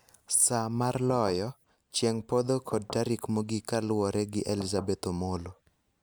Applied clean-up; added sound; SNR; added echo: none; Knock / Wood; 17 dB; none.